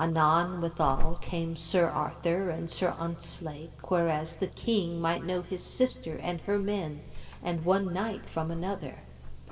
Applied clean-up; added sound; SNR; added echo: none; Alarm / Insect; 5 dB; reverberation time 2.7 s.